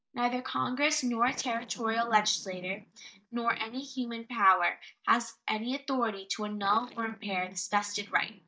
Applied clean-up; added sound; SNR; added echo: neural mask model DeepFilterNet 3.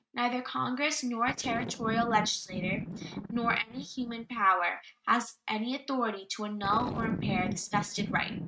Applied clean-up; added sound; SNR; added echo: neural mask model RNNoise.